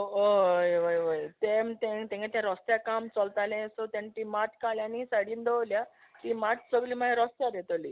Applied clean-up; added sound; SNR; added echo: none; none; none; none.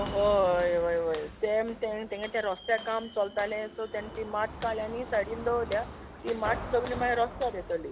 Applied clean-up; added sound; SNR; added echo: none; Walk, footsteps; 12 dB; none.